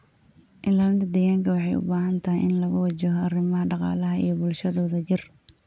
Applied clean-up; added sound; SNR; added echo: none; none; none; none.